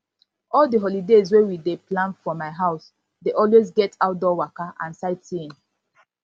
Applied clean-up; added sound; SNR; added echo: none; none; none; none.